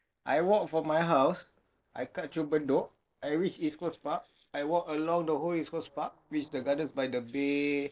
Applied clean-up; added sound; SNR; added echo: neural separator model SepFormer DNS4.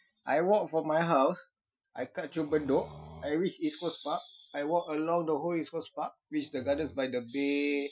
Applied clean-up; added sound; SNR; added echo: classical method Wiener filter.